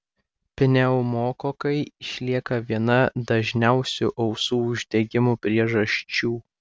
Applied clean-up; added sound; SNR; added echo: none; none; none; none.